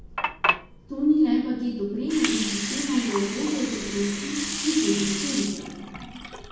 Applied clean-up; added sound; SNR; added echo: none; Water; 5 dB; reverberation time 1.1 s.